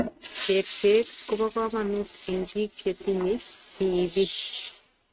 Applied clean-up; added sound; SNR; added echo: neural mask model RNNoise.